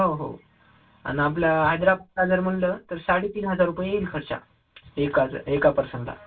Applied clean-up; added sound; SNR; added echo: none; none; none; reverberation time 0.2 s.